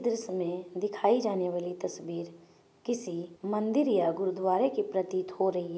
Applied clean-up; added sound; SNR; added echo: none; none; none; none.